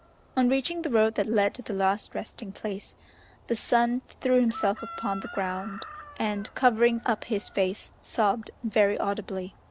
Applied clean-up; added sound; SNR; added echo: none; Chicken, rooster; 19 dB; none.